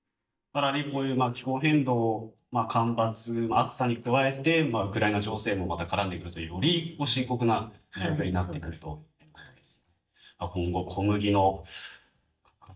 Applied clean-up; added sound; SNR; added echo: neural mask model DeepFilterNet 3.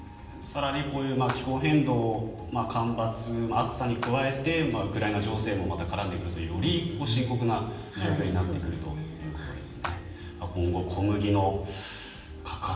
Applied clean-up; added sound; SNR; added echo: none; Water / Splash, splatter; 14 dB; reverberation time 0.9 s.